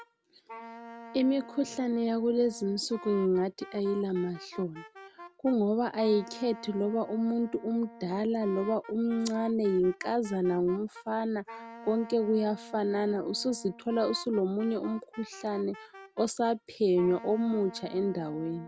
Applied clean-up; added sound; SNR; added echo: none; Wind instrument, woodwind instrument; 18 dB; none.